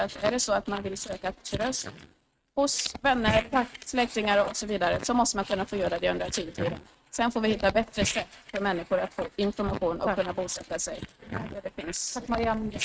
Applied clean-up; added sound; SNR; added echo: neural mask model RNNoise.